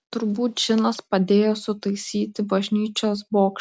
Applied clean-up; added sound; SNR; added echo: none; none; none; none.